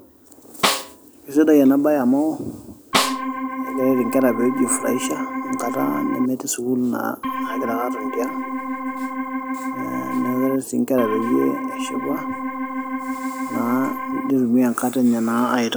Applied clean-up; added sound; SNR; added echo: none; Snare drum + Organ; 4 dB; none.